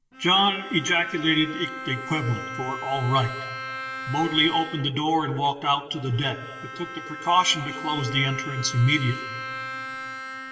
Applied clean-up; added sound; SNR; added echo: none; Bowed string instrument; 10 dB; reverberation time 2.1 s.